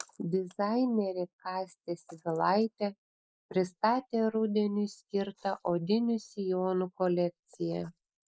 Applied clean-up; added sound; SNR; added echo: neural mask model Resemble Enhance denoiser.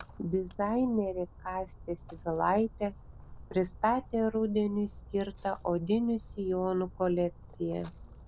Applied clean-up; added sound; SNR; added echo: none; Splash, splatter; 17 dB; none.